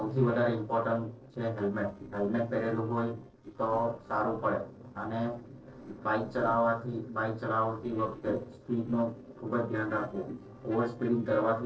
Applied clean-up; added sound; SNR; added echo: neural separator model SepFormer DNS4.